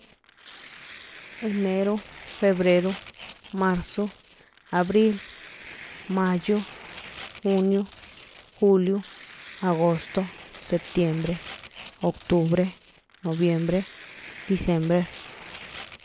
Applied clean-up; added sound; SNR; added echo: none; Tearing; 16 dB; none.